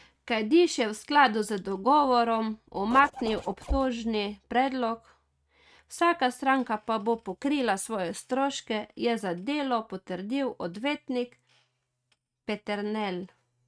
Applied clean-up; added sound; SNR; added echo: neural mask model RNNoise.